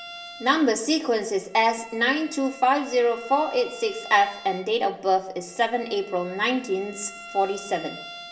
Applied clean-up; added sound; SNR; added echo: none; Bowed string instrument; 18 dB; reverberation time 0.8 s.